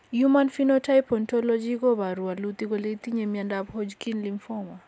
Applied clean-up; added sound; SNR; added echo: none; none; none; none.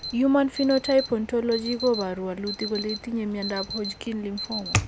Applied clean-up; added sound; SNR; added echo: none; Alarm; 8 dB; none.